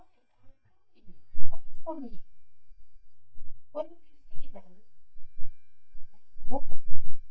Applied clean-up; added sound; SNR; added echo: neural mask model DeepFilterNet 3.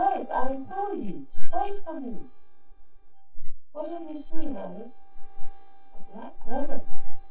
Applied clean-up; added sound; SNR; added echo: neural separator model SepFormer DNS4.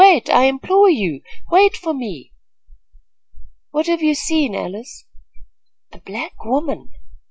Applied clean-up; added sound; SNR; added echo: none; none; none; none.